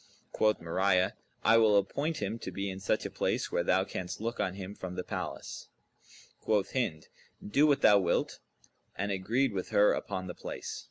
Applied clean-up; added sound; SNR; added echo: none; none; none; none.